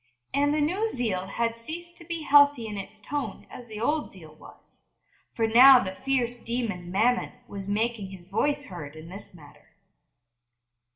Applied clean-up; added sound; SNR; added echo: none; none; none; reverberation time 0.5 s.